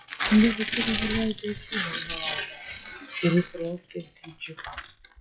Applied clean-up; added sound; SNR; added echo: classical method log-MMSE.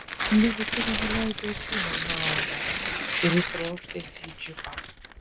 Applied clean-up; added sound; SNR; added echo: none; Tearing; 0 dB; none.